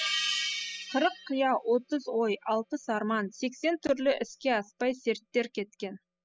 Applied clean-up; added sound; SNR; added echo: classical method spectral subtraction.